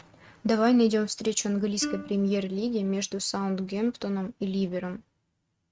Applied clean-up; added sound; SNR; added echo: neural mask model RNNoise.